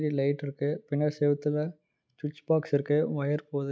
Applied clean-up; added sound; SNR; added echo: none; none; none; none.